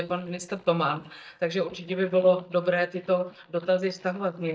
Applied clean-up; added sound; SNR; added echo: neural mask model DeepFilterNet 3.